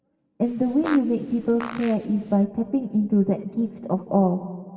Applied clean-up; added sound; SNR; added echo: none; Fart; 15 dB; reverberation time 2.3 s.